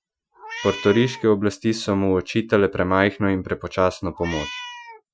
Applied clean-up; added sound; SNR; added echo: classical method Wiener filter.